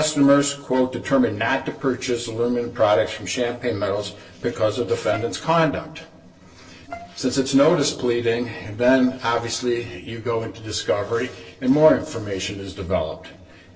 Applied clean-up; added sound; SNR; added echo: neural separator model SepFormer DNS4.